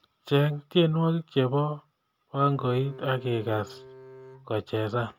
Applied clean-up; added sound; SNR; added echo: none; Bowed string instrument; 19 dB; none.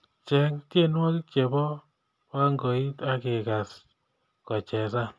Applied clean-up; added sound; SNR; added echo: none; none; none; none.